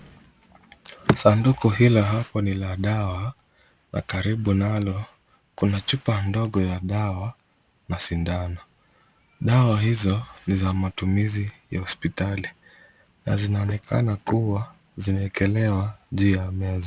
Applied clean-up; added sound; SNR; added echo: none; none; none; none.